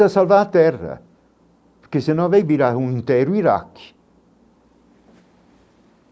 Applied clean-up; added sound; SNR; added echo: none; none; none; none.